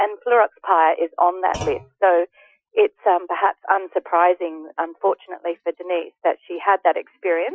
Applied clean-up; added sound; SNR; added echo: classical method Wiener filter.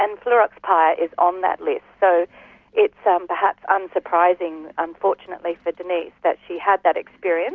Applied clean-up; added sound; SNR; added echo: none; none; none; none.